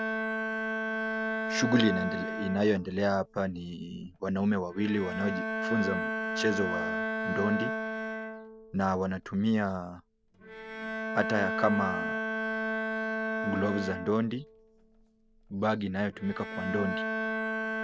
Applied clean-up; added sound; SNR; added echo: none; Bowed string instrument; 2 dB; none.